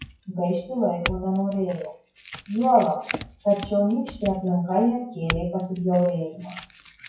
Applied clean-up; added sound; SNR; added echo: classical method WPE with log-MMSE.